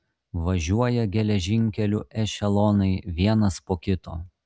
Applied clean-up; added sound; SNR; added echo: none; none; none; none.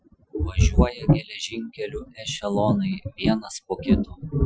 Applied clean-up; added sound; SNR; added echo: classical method Wiener filter.